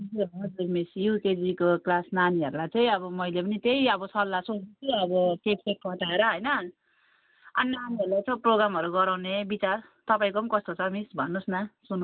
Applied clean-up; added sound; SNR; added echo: none; none; none; none.